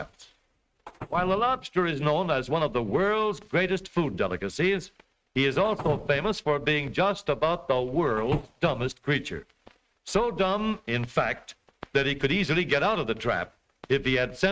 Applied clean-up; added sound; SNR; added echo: neural mask model RNNoise.